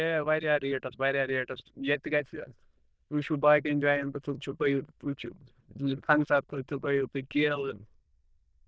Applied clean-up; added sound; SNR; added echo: neural diffusion model UNIVERSE++.